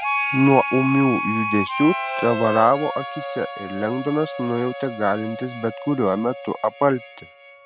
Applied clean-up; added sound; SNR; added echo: none; Harmonica; 7 dB; none.